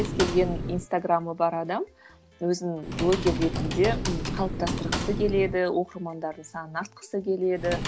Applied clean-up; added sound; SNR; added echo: none; Computer keyboard; 5 dB; none.